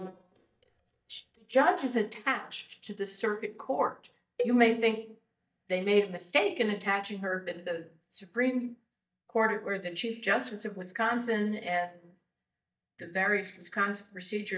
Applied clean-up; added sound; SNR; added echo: neural mask model DeepFilterNet 3.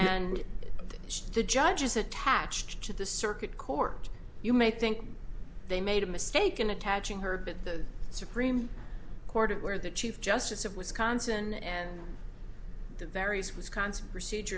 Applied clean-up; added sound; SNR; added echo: none; none; none; none.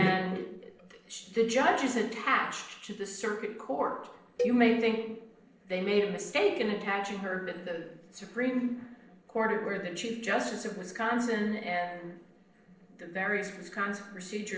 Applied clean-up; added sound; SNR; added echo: neural separator model SepFormer DNS4.